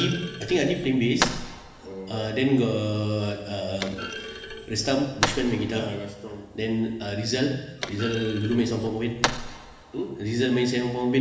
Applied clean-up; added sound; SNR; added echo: none; Thump, thud; 9 dB; reverberation time 1.0 s.